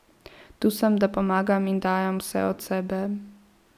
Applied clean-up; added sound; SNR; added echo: none; none; none; none.